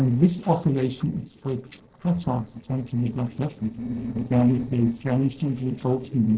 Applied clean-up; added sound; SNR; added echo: neural separator model SepFormer DNS4.